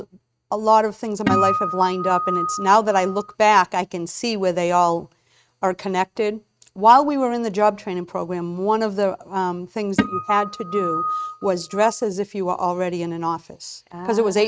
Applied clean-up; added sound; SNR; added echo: neural mask model RNNoise.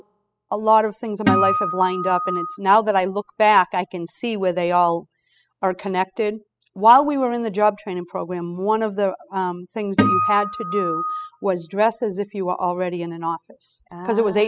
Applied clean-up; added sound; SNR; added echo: classical method spectral subtraction.